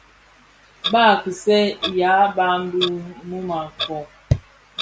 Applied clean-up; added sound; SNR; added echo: none; Clock; 12 dB; none.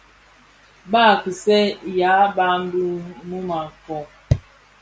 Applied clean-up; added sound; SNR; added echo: none; none; none; none.